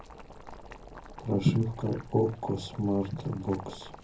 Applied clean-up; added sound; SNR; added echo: none; Boiling; 16 dB; reverberation time 0.4 s.